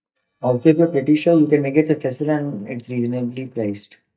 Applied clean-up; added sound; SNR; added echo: neural mask model DeepFilterNet 3.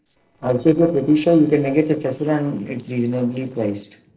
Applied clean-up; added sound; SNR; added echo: neural separator model SepFormer DNS4.